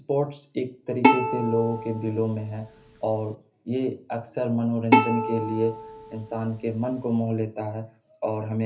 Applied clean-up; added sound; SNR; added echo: none; Bowed string instrument; -1 dB; reverberation time 0.3 s.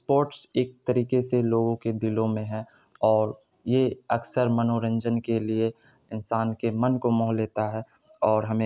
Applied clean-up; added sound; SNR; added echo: none; none; none; none.